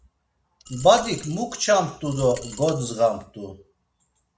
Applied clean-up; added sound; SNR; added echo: none; Coin (dropping); 17 dB; none.